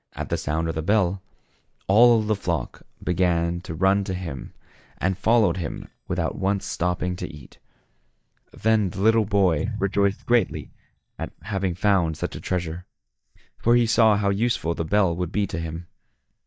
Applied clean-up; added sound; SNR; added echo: neural mask model DeepFilterNet 3.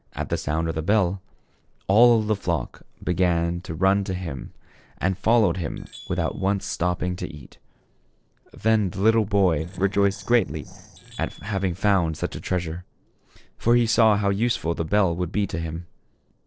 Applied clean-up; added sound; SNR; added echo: neural separator model SepFormer DNS4.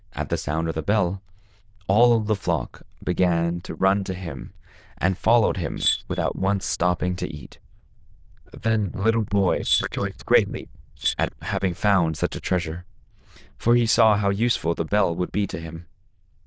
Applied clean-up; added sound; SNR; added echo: neural diffusion model UNIVERSE++.